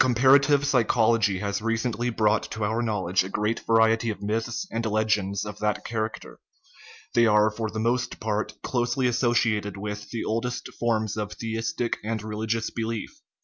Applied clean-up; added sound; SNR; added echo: none; none; none; none.